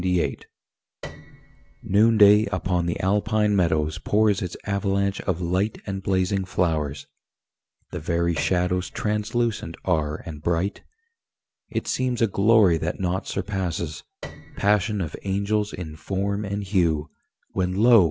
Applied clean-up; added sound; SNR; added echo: none; Piano; 19 dB; none.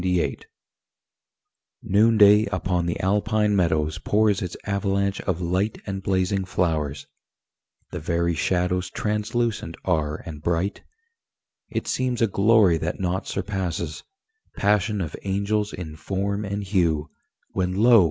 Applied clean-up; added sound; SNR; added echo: none; none; none; none.